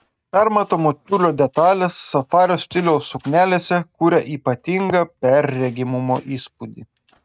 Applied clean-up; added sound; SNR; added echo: neural mask model RNNoise.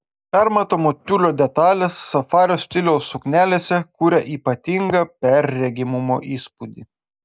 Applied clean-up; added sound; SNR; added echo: none; none; none; none.